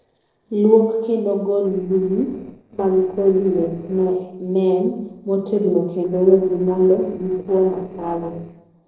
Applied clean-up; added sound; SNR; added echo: neural separator model SepFormer DNS4.